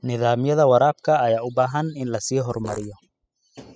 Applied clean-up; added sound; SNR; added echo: classical method spectral subtraction.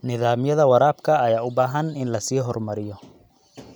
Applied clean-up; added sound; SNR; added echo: none; none; none; none.